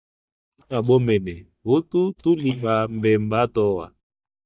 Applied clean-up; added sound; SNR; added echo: neural mask model DeepFilterNet 3.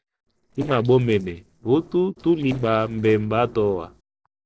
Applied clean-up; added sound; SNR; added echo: neural separator model SepFormer DNS4.